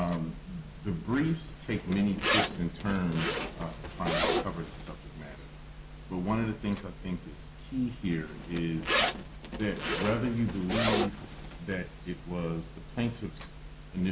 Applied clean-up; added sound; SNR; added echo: none; Zipper (clothing); 1 dB; none.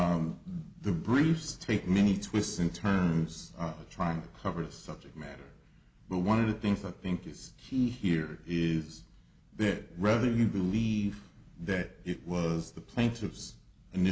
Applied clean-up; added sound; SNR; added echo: none; none; none; none.